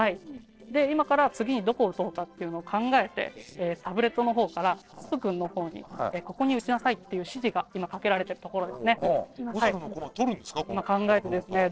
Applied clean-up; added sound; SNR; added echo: neural separator model SepFormer DNS4.